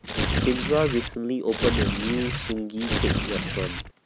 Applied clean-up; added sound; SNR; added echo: none; Tearing; -2 dB; none.